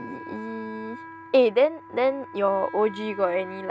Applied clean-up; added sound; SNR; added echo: none; Wind instrument, woodwind instrument; 16 dB; none.